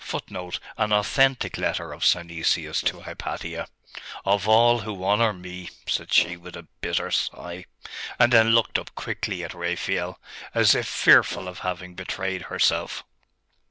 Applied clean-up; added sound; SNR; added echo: neural separator model SepFormer DNS4.